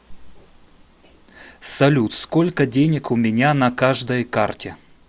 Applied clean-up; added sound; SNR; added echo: none; none; none; none.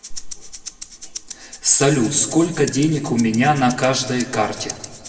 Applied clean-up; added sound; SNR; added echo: none; Rattle (instrument); 16 dB; reverberation time 1.5 s.